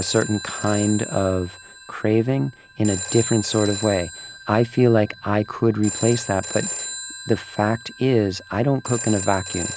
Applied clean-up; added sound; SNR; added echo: none; Telephone; 10 dB; none.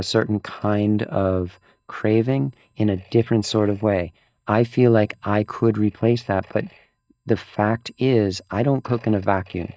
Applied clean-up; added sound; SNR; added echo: neural mask model DeepFilterNet 3.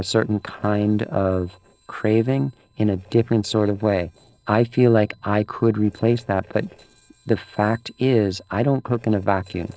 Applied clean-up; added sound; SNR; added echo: neural separator model SepFormer DNS4.